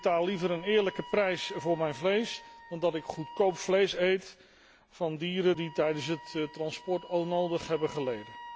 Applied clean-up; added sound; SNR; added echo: none; Wind instrument, woodwind instrument; 19 dB; none.